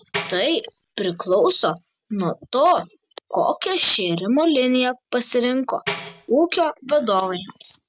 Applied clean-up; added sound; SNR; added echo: none; Tambourine; 2 dB; none.